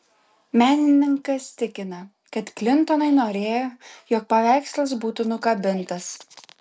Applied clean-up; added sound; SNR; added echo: none; none; none; none.